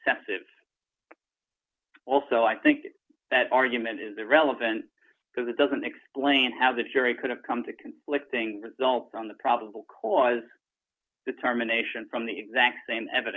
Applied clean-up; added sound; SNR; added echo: none; none; none; none.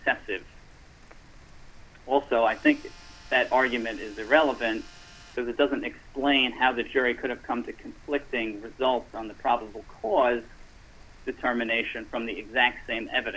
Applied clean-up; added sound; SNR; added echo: none; Rain + Tools; 20 dB; none.